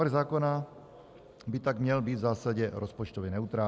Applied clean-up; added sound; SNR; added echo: none; none; none; none.